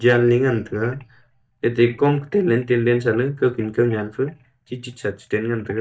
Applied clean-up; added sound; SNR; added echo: neural mask model DeepFilterNet 3.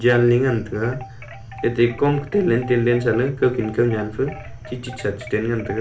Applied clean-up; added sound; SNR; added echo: none; Wind chime; 19 dB; reverberation time 0.3 s.